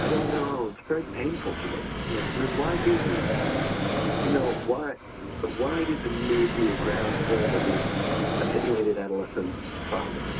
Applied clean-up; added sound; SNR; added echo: none; Fixed-wing aircraft, airplane; 0 dB; reverberation time 0.2 s.